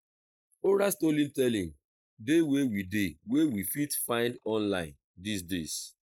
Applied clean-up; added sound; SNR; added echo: neural mask model Resemble Enhance denoiser.